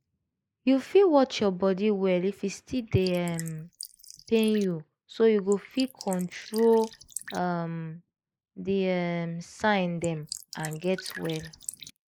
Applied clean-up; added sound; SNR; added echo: neural mask model Resemble Enhance denoiser.